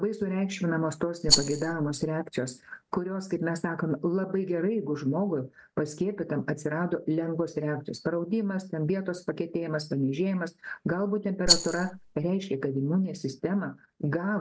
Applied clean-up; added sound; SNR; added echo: none; Rattle; -3 dB; none.